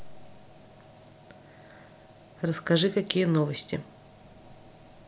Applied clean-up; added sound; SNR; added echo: none; none; none; none.